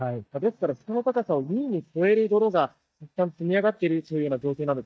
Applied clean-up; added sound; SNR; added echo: neural mask model DeepFilterNet 3.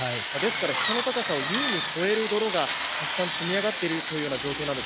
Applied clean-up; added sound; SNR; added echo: none; Drill; -3 dB; none.